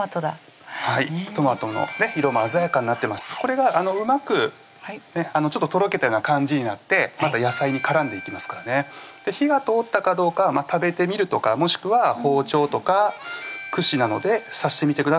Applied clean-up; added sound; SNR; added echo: none; Harmonica; 19 dB; none.